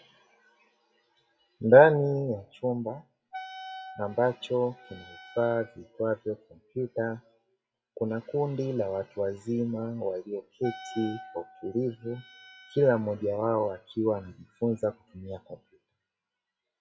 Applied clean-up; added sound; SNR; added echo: classical method WPE with log-MMSE.